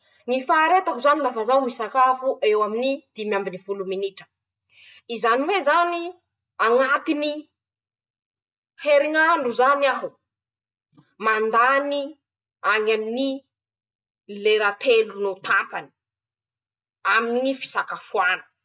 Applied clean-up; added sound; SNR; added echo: none; none; none; none.